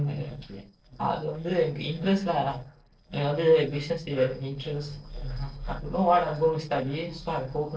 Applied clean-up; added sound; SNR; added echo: neural separator model SepFormer DNS4.